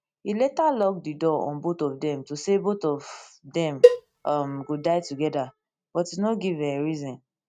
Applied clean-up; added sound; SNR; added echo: neural mask model RNNoise.